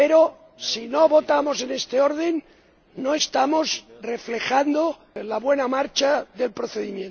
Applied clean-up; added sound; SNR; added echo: none; none; none; none.